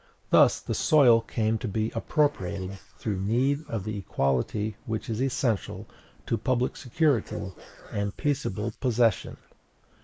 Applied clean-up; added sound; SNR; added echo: neural mask model Resemble Enhance denoiser.